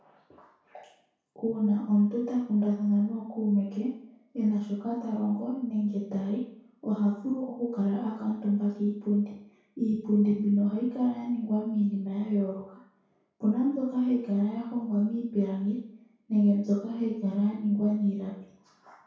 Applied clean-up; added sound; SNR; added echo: none; none; none; reverberation time 0.6 s.